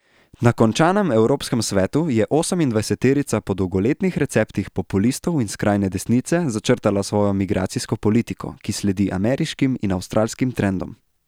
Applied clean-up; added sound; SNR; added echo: none; none; none; none.